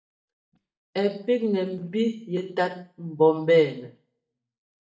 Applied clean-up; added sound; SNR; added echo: neural mask model DeepFilterNet 3.